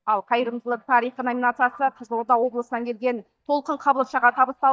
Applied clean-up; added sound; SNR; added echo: neural mask model DeepFilterNet 3.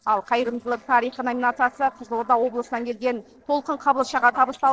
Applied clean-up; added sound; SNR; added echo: neural separator model SepFormer DNS4.